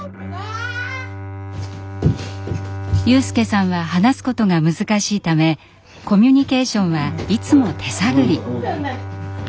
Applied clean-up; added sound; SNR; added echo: none; Bowed string instrument; 12 dB; none.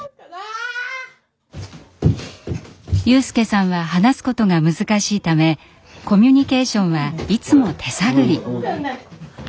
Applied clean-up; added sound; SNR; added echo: none; none; none; none.